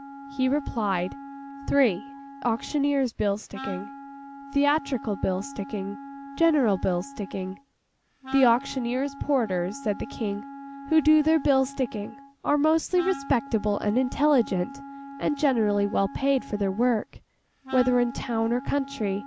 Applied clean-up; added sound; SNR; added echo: none; Wind instrument, woodwind instrument; 15 dB; none.